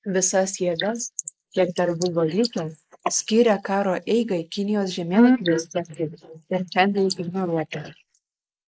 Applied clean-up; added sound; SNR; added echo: neural mask model Resemble Enhance denoiser.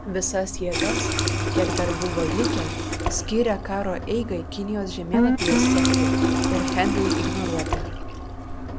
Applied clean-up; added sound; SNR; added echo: none; Water tap, faucet + Guitar; -4 dB; none.